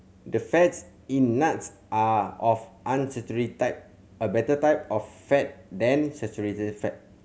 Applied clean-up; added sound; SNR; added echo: none; none; none; none.